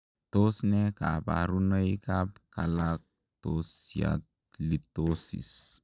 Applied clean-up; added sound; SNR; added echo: neural separator model SepFormer DNS4.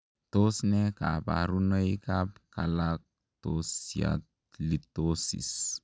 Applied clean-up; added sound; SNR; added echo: none; none; none; none.